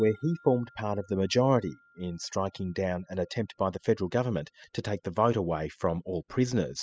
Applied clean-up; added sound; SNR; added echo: classical method spectral subtraction.